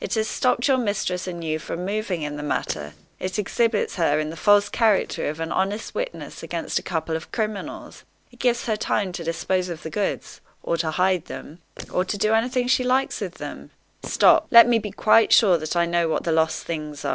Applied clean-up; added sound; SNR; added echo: neural separator model SepFormer DNS4.